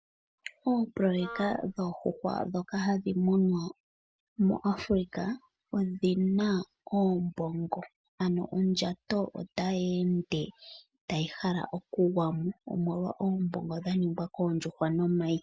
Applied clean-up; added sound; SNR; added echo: none; Wind instrument, woodwind instrument; 14 dB; none.